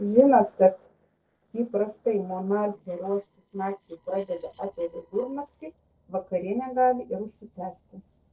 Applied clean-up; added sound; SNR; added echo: neural separator model SepFormer DNS4.